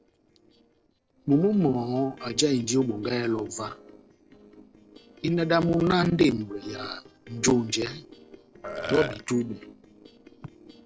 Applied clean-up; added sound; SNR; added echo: neural separator model SepFormer DNS4.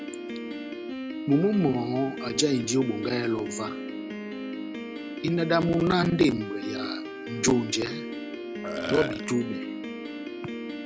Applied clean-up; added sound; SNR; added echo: none; Burping, eructation + Piano; 6 dB; none.